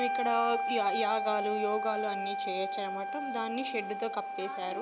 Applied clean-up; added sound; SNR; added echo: none; Wind instrument, woodwind instrument; 0 dB; none.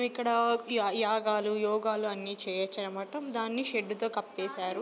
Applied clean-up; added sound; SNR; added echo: none; none; none; none.